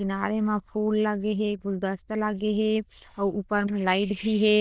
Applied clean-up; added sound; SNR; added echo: neural diffusion model UNIVERSE++.